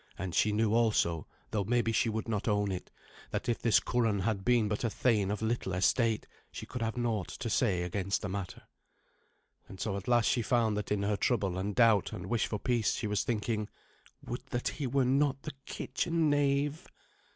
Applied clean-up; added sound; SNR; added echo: none; none; none; none.